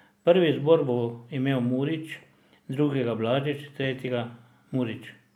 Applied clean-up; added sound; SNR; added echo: none; none; none; none.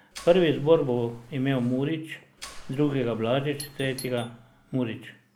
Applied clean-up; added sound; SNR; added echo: none; Doorbell + Mechanisms; 18 dB; none.